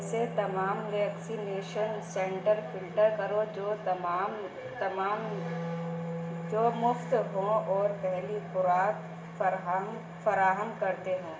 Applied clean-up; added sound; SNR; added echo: none; Wind instrument, woodwind instrument; 11 dB; reverberation time 0.9 s.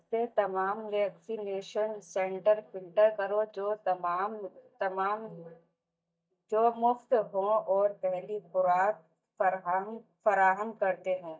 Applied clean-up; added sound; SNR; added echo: neural mask model DeepFilterNet 3.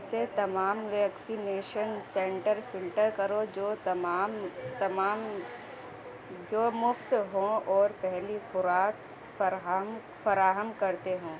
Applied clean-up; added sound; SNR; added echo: none; none; none; none.